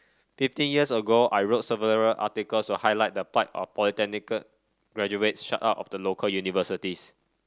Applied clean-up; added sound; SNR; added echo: none; none; none; none.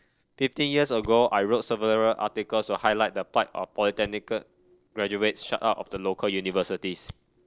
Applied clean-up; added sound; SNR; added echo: neural separator model SepFormer DNS4.